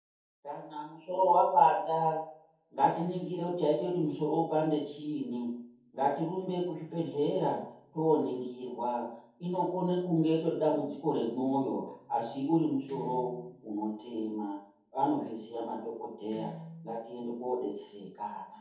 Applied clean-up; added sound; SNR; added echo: none; Guitar; 18 dB; reverberation time 0.6 s.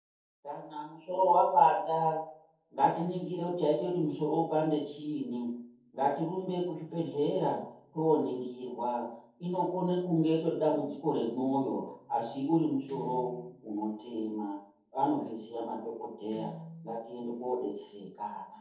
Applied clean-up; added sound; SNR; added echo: neural separator model SepFormer DNS4.